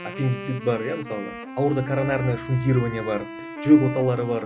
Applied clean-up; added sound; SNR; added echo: none; Wind instrument, woodwind instrument; 11 dB; none.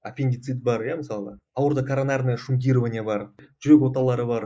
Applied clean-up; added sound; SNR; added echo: neural mask model Resemble Enhance denoiser.